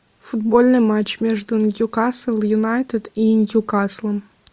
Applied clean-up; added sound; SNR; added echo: none; none; none; none.